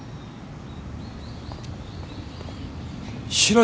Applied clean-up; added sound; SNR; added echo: none; none; none; none.